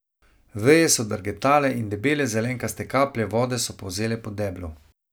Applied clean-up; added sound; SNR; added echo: none; none; none; none.